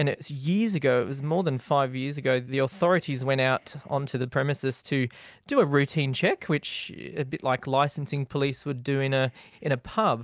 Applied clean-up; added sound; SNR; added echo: none; none; none; none.